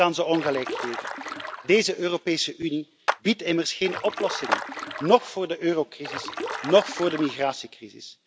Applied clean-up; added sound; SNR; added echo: none; Stream + Clapping; 8 dB; none.